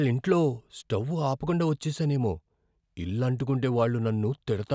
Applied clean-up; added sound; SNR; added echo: none; none; none; none.